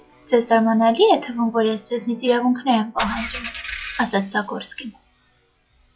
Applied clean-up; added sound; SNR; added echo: classical method log-MMSE.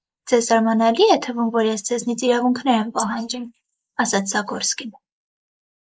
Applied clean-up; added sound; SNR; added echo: neural mask model Resemble Enhance denoiser.